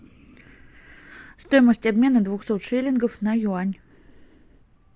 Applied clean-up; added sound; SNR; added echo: none; none; none; none.